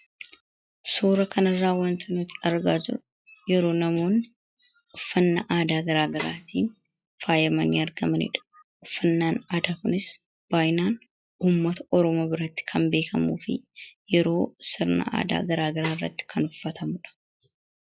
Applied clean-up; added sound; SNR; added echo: classical method log-MMSE.